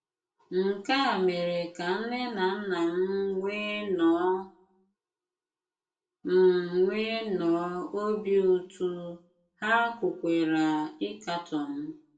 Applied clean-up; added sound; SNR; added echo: none; none; none; reverberation time 0.4 s.